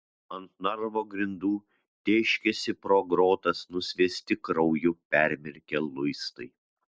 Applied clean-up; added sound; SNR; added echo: none; none; none; none.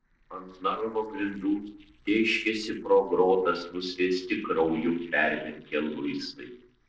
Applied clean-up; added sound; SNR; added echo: neural separator model SepFormer DNS4.